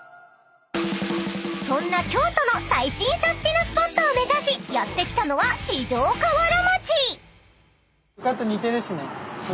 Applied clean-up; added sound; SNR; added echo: none; none; none; none.